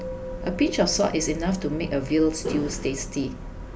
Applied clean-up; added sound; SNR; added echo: none; Musical instrument; 15 dB; none.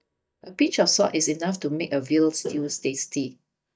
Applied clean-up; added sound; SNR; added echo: neural mask model DeepFilterNet 3.